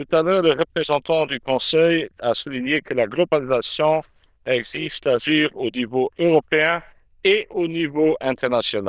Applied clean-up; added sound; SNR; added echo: neural diffusion model UNIVERSE++.